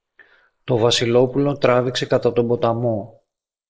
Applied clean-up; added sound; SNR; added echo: neural mask model Resemble Enhance denoiser.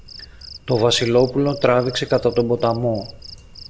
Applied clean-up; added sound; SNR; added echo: none; Cricket; 18 dB; none.